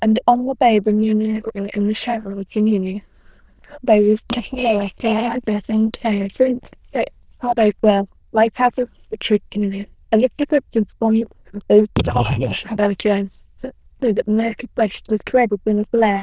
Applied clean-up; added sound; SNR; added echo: neural diffusion model UNIVERSE++.